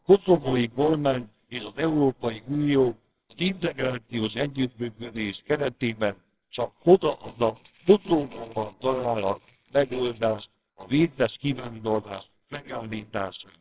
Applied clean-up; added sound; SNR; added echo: neural separator model SepFormer WHAMR!.